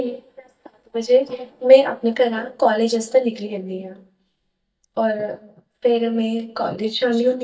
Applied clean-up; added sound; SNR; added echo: neural mask model DeepFilterNet 3.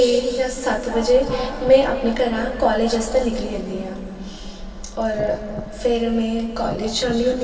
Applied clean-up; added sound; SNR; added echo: none; Wind; 16 dB; reverberation time 2.5 s.